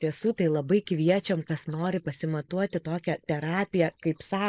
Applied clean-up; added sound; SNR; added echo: neural mask model Resemble Enhance denoiser.